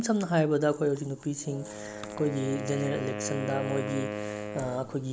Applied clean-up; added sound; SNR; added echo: none; Wind instrument, woodwind instrument; 8 dB; none.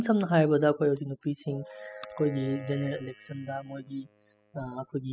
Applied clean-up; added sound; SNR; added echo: classical method spectral subtraction.